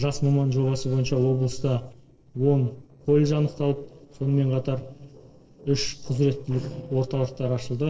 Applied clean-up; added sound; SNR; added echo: neural separator model SepFormer DNS4.